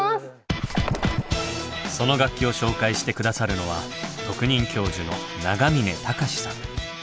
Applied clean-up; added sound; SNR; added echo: none; none; none; none.